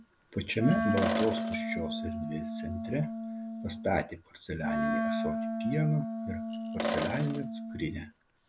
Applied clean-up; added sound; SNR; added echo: none; Sink (filling or washing) + Wind instrument, woodwind instrument; 0 dB; none.